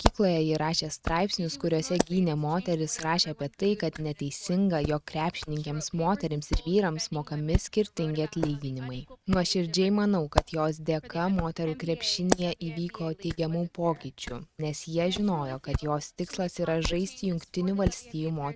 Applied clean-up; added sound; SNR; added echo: neural mask model RNNoise.